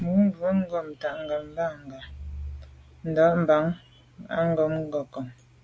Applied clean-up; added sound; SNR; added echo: none; none; none; none.